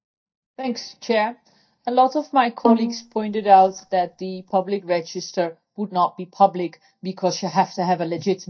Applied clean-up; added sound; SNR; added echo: neural mask model DeepFilterNet 3.